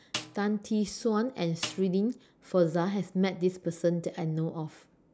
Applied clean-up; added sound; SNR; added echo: none; Snare drum; 14 dB; none.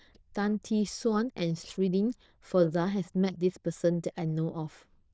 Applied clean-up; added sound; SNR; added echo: neural diffusion model UNIVERSE++.